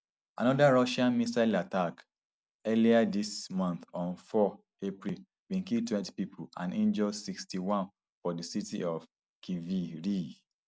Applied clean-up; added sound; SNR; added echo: none; none; none; none.